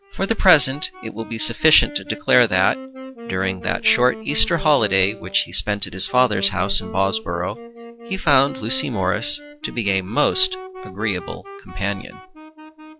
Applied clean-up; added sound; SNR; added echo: classical method log-MMSE.